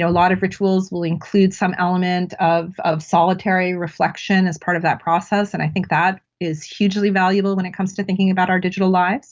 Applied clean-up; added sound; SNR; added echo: none; none; none; none.